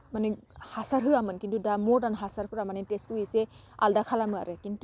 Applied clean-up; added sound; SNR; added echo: none; none; none; none.